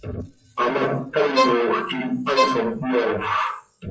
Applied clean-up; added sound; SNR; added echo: classical method WPE with log-MMSE.